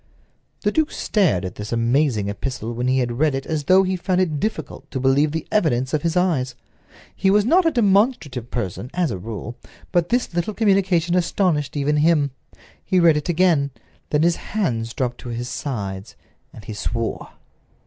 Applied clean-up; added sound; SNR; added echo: none; none; none; none.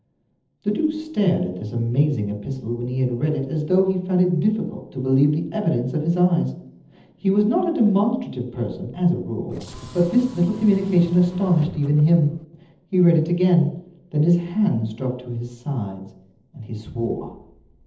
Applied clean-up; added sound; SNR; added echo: neural separator model SepFormer DNS4.